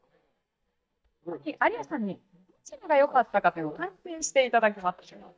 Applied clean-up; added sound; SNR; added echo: neural mask model DeepFilterNet 3.